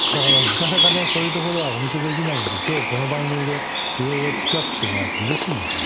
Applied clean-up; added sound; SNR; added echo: none; Bird; -4 dB; none.